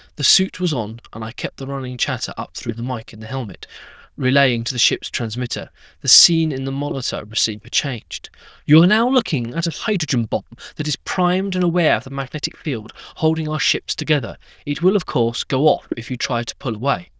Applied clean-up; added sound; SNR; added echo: neural diffusion model UNIVERSE++.